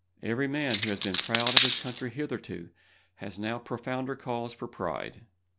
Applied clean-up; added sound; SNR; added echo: none; Coin (dropping); -4 dB; none.